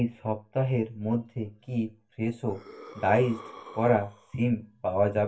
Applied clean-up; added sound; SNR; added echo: none; Breathing; 19 dB; reverberation time 0.2 s.